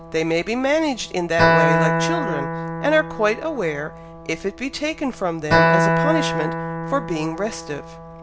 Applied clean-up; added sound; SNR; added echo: none; Acoustic guitar; -1 dB; none.